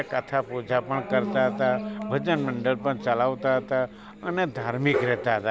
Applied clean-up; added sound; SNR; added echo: none; Bass guitar; 12 dB; none.